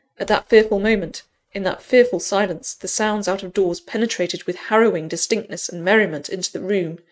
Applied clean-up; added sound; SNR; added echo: neural mask model RNNoise.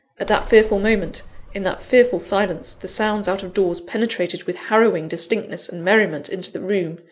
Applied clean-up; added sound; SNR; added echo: none; Bird; 15 dB; none.